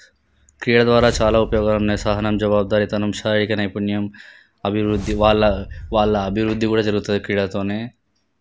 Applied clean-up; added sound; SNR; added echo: none; Whoosh, swoosh, swish; 15 dB; none.